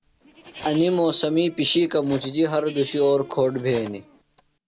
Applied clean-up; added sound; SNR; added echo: none; Cutlery, silverware + Livestock, farm animals, working animals; 18 dB; none.